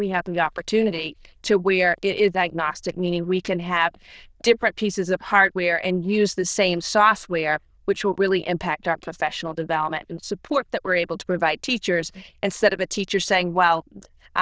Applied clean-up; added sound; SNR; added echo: neural diffusion model UNIVERSE++.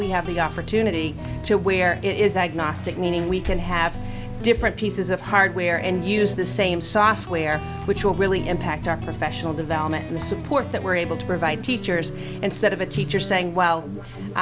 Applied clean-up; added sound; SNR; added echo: none; Guitar; 10 dB; none.